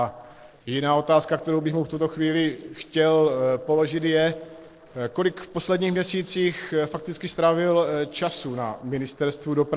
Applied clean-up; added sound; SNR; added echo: neural separator model SepFormer DNS4.